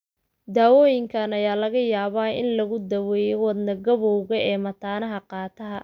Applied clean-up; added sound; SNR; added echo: none; none; none; none.